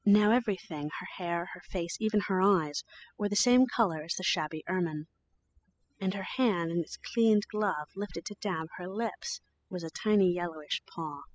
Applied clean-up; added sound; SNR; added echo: classical method spectral subtraction.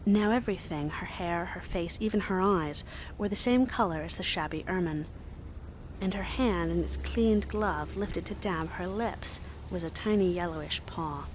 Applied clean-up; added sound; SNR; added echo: none; Car passing by / Idling / Accelerating, revving, vroom; 11 dB; none.